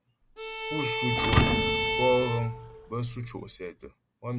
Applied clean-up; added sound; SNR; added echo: none; Thump, thud + Bowed string instrument; -3 dB; none.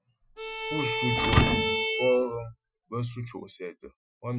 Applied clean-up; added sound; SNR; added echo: classical method Wiener filter.